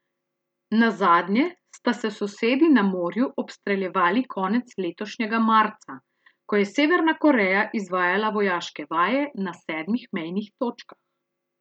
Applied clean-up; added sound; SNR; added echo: none; none; none; none.